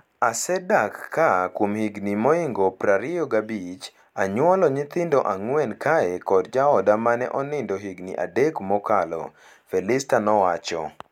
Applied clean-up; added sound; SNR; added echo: none; none; none; none.